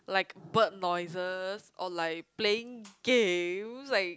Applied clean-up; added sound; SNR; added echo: none; none; none; none.